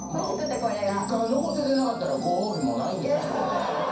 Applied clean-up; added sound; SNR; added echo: none; Chime; 19 dB; reverberation time 0.6 s.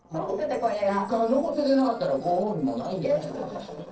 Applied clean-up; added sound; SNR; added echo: neural separator model SepFormer DNS4.